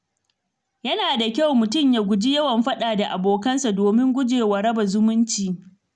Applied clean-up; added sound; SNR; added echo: none; none; none; none.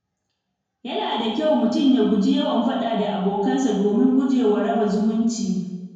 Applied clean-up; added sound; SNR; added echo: none; none; none; reverberation time 1.2 s.